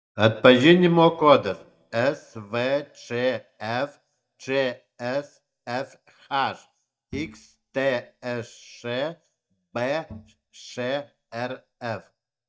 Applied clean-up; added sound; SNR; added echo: neural mask model DeepFilterNet 3.